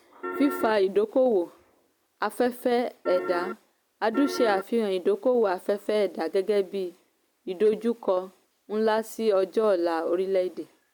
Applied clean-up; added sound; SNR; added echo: none; Piano; 6 dB; none.